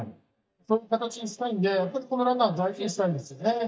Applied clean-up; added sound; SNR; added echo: neural mask model DeepFilterNet 3.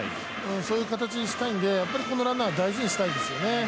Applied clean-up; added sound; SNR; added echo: none; none; none; none.